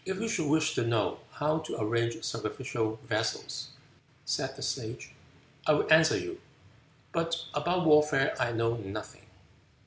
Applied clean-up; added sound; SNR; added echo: none; none; none; none.